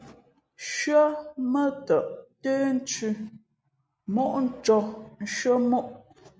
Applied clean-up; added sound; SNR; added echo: none; none; none; none.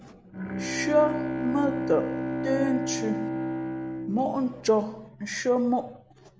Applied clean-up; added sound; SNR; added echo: none; Bowed string instrument; 4 dB; none.